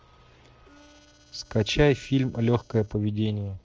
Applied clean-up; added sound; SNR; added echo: neural separator model SepFormer DNS4.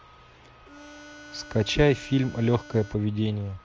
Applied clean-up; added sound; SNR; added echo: none; Harmonica; 19 dB; none.